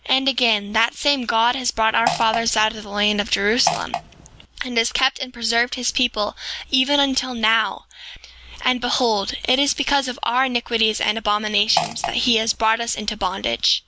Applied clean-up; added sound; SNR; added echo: none; Fart; 6 dB; none.